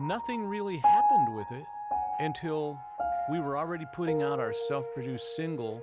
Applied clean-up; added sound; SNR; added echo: none; Piano; -4 dB; none.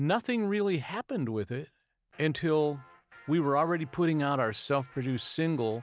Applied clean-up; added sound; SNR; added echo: none; none; none; none.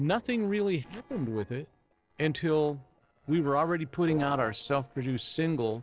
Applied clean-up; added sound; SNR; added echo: neural separator model SepFormer DNS4.